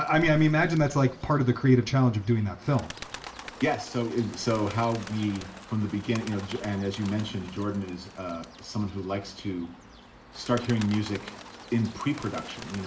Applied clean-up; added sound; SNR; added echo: none; Bird; 17 dB; reverberation time 0.5 s.